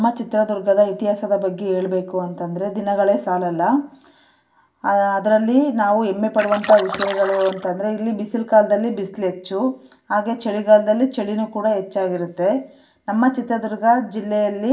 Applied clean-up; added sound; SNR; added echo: none; Splash, splatter; 8 dB; reverberation time 0.2 s.